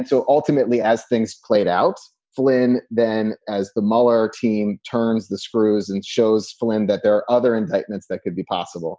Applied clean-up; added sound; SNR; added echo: none; none; none; none.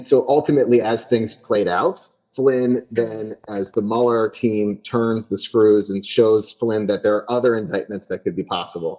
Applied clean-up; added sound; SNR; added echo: neural mask model DeepFilterNet 3.